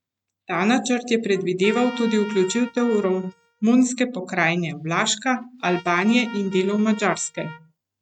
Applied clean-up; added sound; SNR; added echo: neural mask model RNNoise.